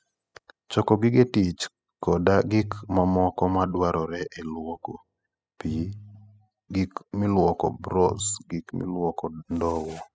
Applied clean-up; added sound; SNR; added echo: classical method spectral subtraction.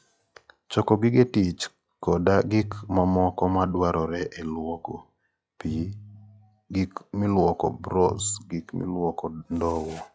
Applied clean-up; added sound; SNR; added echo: classical method log-MMSE.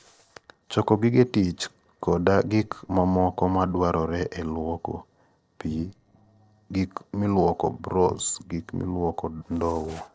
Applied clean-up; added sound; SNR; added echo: neural separator model SepFormer DNS4.